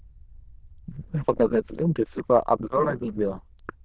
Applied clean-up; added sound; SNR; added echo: neural diffusion model UNIVERSE++.